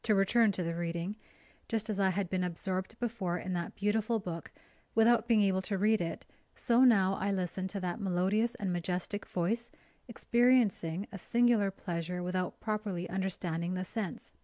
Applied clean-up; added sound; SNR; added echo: none; none; none; none.